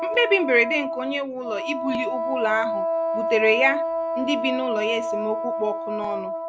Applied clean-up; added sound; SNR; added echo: none; Wind instrument, woodwind instrument; 2 dB; none.